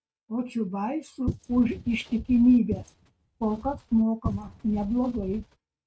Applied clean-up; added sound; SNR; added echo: neural mask model RNNoise.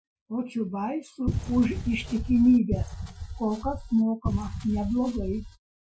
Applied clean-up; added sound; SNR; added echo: classical method Wiener filter.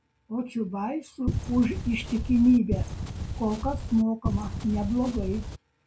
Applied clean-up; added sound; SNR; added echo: none; Wind; 5 dB; none.